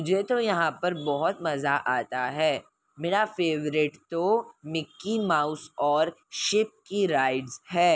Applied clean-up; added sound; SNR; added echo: none; none; none; none.